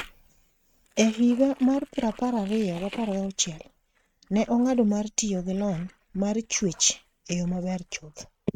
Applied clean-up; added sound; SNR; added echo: neural mask model RNNoise.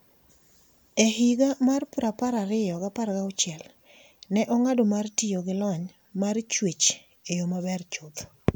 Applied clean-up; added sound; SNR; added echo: none; none; none; none.